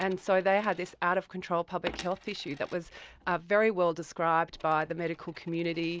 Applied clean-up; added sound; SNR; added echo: none; Coin (dropping); 20 dB; none.